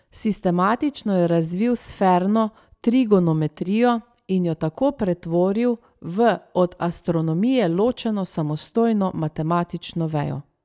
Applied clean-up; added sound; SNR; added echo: none; none; none; none.